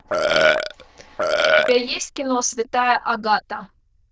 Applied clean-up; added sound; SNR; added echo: neural diffusion model UNIVERSE++.